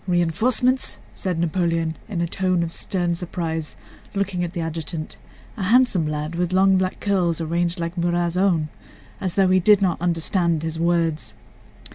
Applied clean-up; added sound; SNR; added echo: none; none; none; none.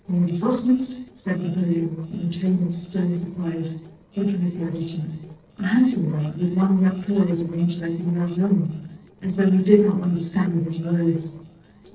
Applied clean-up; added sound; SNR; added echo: neural separator model SepFormer DNS4.